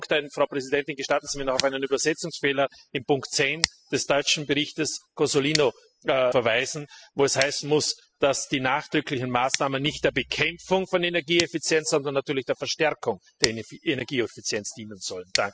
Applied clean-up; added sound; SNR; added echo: classical method spectral subtraction.